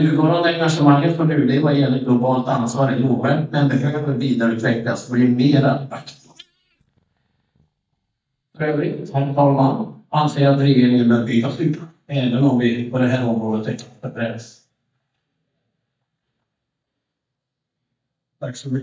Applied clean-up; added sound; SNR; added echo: neural mask model DeepFilterNet 3.